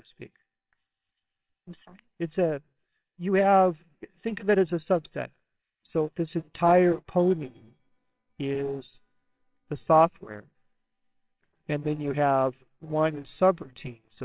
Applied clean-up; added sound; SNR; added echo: neural separator model SepFormer WHAMR!.